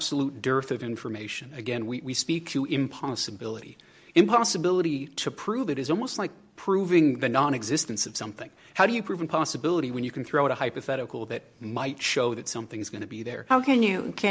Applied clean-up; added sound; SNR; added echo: none; none; none; none.